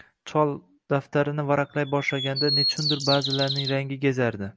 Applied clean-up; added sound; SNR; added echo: none; Bird vocalization, bird call, bird song; 3 dB; none.